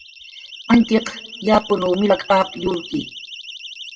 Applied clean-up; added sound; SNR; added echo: classical method WPE with log-MMSE.